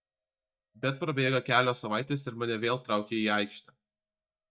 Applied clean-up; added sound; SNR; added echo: neural mask model DeepFilterNet 3.